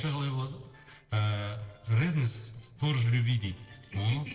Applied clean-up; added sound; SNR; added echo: neural separator model SepFormer DNS4.